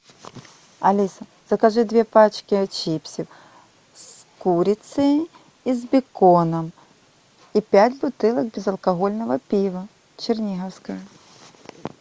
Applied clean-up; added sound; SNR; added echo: none; none; none; none.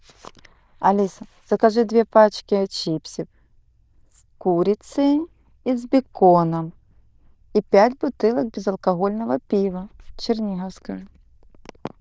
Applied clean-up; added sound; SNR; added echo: neural diffusion model UNIVERSE++.